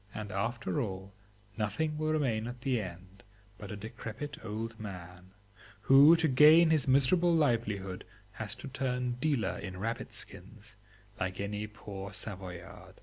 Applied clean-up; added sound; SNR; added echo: none; none; none; none.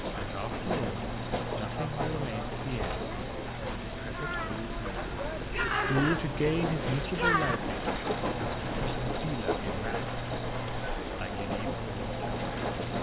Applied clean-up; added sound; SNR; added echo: none; Train + Bird; -5 dB; none.